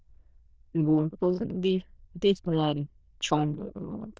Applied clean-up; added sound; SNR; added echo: neural diffusion model UNIVERSE++.